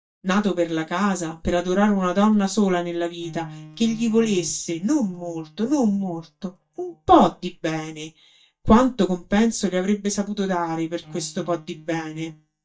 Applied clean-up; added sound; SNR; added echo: neural mask model DeepFilterNet 3.